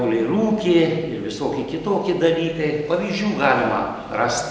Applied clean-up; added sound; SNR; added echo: none; none; none; none.